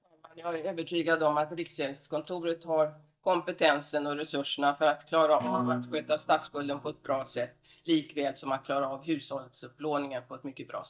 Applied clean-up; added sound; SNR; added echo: neural mask model DeepFilterNet 3.